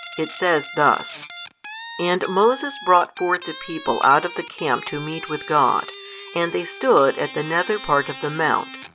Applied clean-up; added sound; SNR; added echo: none; Guitar; 14 dB; none.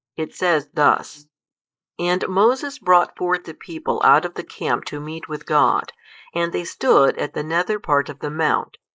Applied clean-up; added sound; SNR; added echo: neural mask model Resemble Enhance denoiser.